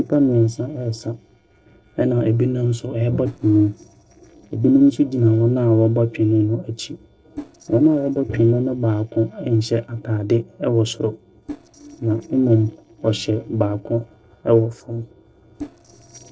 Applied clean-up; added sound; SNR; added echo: neural separator model SepFormer DNS4.